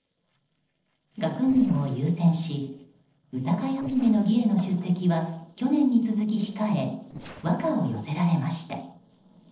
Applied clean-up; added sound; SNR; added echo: neural separator model SepFormer DNS4.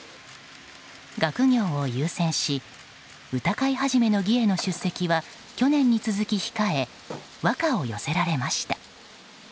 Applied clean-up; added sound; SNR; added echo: none; none; none; none.